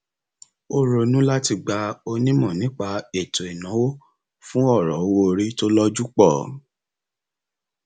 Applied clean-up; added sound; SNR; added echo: none; none; none; none.